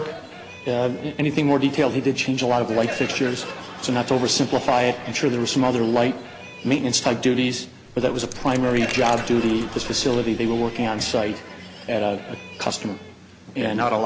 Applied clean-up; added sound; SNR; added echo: none; Crowd + Coin (dropping); 14 dB; none.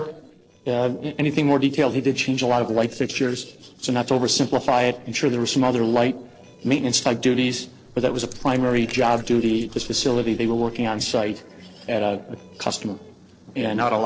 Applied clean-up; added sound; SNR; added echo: neural separator model SepFormer DNS4.